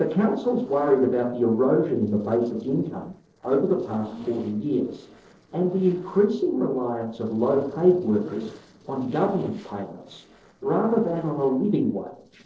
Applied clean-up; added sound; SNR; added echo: neural separator model SepFormer DNS4.